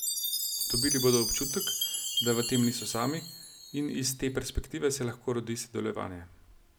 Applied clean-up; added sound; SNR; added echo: none; Chime; 3 dB; none.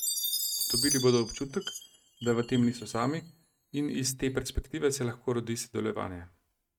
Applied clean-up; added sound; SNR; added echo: neural mask model RNNoise.